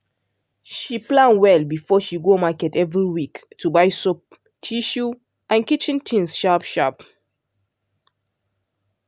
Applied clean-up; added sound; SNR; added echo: none; none; none; none.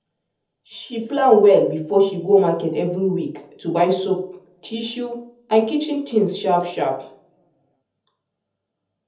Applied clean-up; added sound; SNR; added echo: none; none; none; reverberation time 0.7 s.